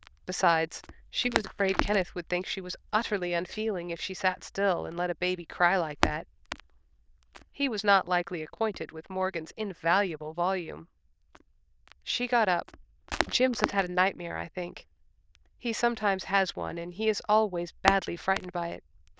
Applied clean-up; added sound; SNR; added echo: neural diffusion model UNIVERSE++.